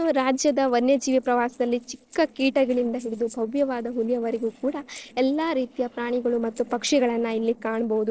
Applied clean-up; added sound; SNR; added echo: neural separator model SepFormer DNS4.